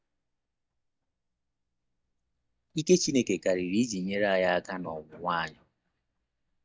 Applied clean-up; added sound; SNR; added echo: neural mask model DeepFilterNet 3.